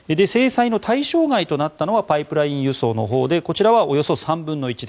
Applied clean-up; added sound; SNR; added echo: none; none; none; none.